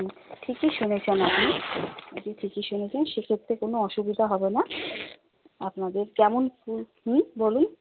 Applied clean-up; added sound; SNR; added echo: none; none; none; none.